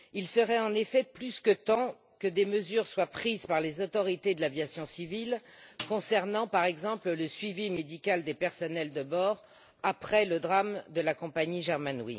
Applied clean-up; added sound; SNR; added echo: none; Snare drum; 17 dB; none.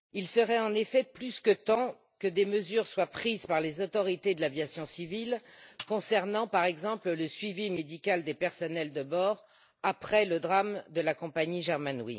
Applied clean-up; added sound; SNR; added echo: neural mask model DeepFilterNet 3.